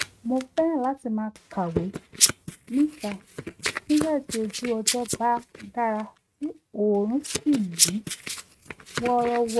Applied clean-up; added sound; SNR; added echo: neural mask model RNNoise.